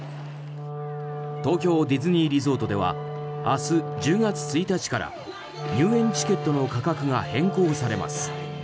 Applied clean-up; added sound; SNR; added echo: none; Wind instrument, woodwind instrument; 8 dB; none.